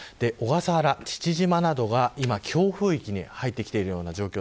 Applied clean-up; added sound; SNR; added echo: none; none; none; none.